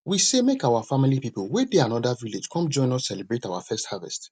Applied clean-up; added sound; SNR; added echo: none; none; none; none.